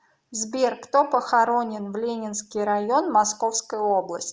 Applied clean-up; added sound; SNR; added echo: none; none; none; none.